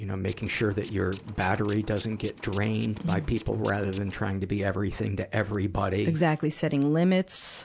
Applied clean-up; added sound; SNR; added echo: none; Tools; 17 dB; none.